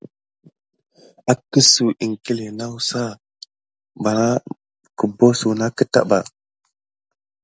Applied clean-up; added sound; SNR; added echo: none; none; none; none.